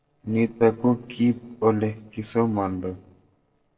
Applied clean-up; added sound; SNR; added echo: neural separator model SepFormer DNS4.